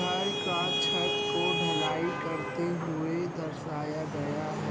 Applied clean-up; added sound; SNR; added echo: none; Traffic noise, roadway noise / Vehicle horn, car horn, honking; -1 dB; none.